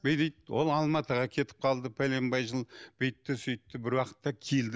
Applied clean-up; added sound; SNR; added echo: none; none; none; none.